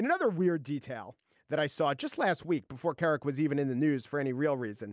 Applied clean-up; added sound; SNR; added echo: none; none; none; none.